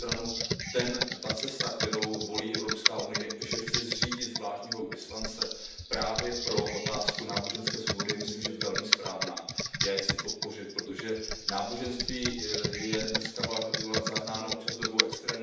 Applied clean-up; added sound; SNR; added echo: none; Computer keyboard; -2 dB; reverberation time 0.9 s.